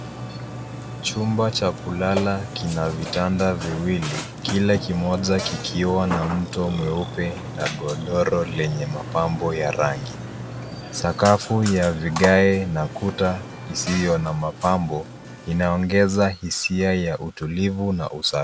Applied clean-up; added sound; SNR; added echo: none; Cupboard open or close + Burping, eructation; 10 dB; none.